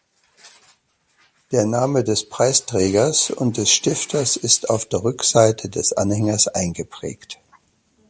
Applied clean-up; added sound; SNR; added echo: none; none; none; none.